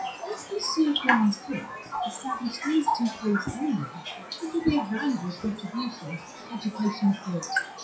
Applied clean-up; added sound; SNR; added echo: classical method WPE with log-MMSE.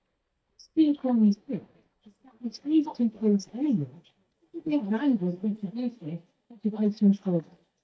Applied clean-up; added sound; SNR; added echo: neural mask model DeepFilterNet 3.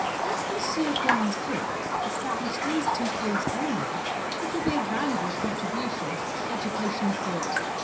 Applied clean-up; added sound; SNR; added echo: none; Raindrop; -3 dB; reverberation time 0.7 s.